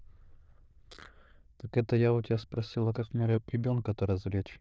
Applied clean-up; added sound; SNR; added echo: neural diffusion model UNIVERSE++.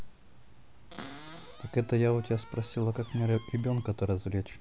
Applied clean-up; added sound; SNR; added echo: none; Cupboard open or close; 19 dB; none.